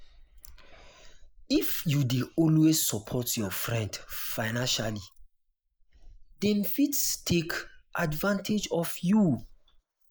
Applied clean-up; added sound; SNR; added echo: neural mask model Resemble Enhance denoiser.